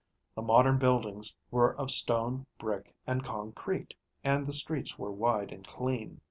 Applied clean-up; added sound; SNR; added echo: none; none; none; none.